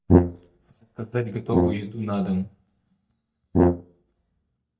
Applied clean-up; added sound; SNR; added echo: neural mask model DeepFilterNet 3.